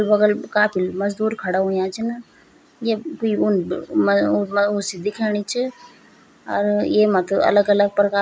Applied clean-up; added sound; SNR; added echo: none; none; none; none.